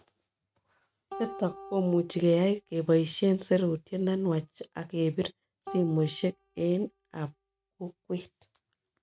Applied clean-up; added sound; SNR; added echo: neural mask model RNNoise.